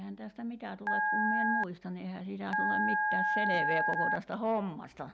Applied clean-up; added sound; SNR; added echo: none; Telephone; -4 dB; none.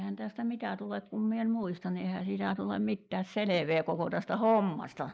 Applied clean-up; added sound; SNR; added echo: neural mask model Resemble Enhance denoiser.